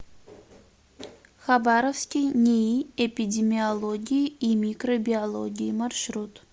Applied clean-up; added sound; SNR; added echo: none; none; none; none.